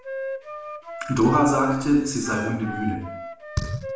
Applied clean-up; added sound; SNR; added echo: none; Wind instrument, woodwind instrument; 11 dB; reverberation time 0.7 s.